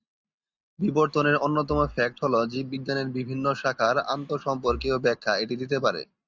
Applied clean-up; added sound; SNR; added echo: neural mask model RNNoise.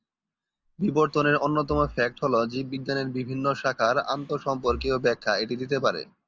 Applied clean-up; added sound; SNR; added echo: none; Breathing; 18 dB; none.